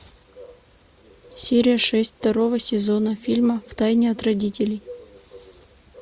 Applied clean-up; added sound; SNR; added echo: none; none; none; none.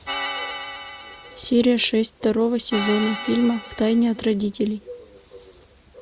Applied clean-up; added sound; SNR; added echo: none; Organ; 11 dB; none.